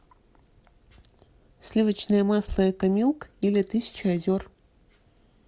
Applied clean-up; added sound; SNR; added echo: none; none; none; none.